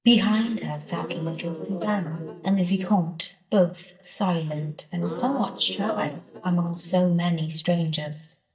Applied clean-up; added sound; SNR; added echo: neural mask model DeepFilterNet 3.